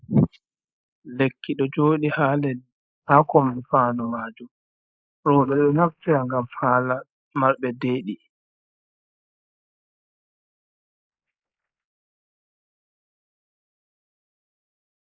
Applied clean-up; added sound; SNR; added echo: neural mask model Resemble Enhance denoiser.